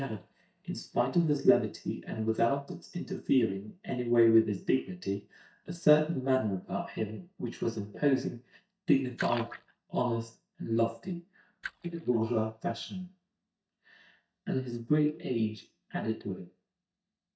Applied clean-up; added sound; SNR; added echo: neural mask model DeepFilterNet 3.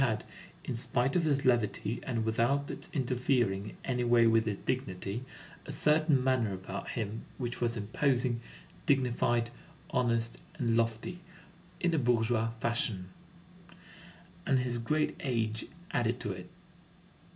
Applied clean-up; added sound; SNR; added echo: none; none; none; none.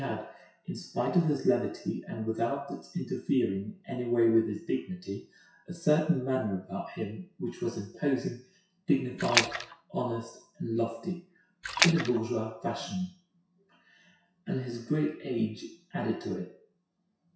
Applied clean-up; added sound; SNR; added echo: classical method WPE with log-MMSE.